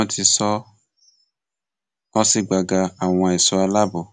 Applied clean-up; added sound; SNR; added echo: none; none; none; none.